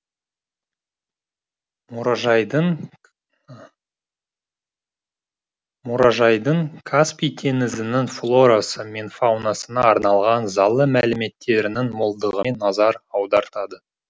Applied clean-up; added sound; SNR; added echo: none; none; none; none.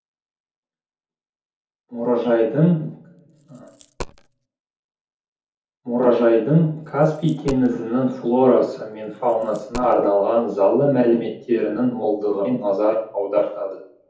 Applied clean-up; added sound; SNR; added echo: none; Coin (dropping); 18 dB; reverberation time 0.6 s.